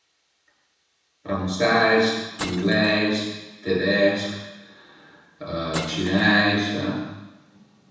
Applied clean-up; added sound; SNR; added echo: none; Glass; 13 dB; reverberation time 1.1 s.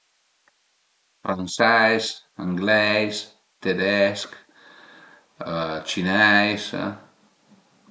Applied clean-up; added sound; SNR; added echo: none; none; none; none.